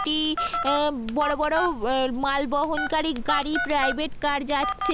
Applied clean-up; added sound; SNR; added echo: none; Telephone; 5 dB; none.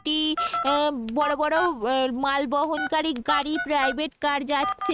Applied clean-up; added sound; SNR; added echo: neural mask model RNNoise.